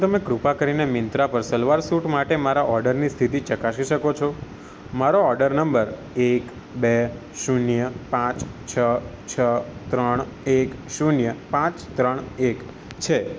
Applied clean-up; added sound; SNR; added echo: none; none; none; none.